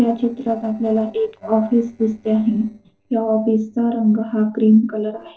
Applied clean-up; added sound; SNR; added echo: neural separator model SepFormer DNS4.